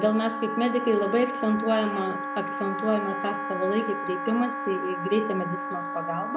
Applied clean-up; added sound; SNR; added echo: none; Wind instrument, woodwind instrument; 5 dB; none.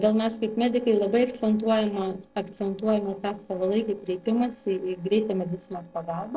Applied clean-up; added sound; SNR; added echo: neural separator model SepFormer DNS4.